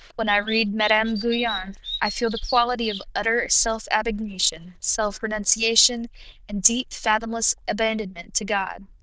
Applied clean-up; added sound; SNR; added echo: neural diffusion model UNIVERSE++.